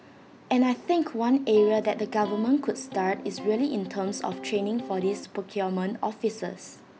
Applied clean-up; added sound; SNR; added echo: none; Electric guitar; 13 dB; none.